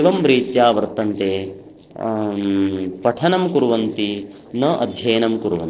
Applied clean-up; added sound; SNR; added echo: neural separator model SepFormer DNS4.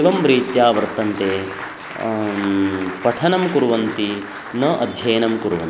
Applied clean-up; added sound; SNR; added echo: none; Applause; 13 dB; none.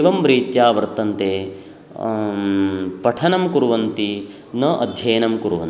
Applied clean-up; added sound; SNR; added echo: none; none; none; none.